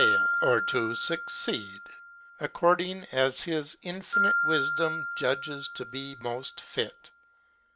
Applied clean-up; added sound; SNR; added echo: none; Glockenspiel; 1 dB; none.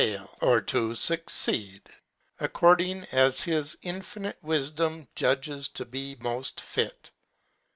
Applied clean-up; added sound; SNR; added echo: none; none; none; none.